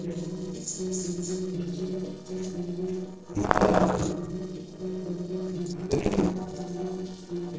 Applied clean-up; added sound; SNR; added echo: neural separator model SepFormer DNS4.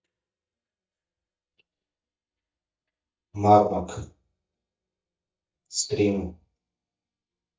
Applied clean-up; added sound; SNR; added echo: neural mask model DeepFilterNet 3.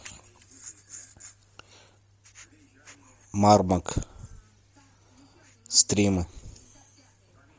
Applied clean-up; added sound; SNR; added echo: none; none; none; none.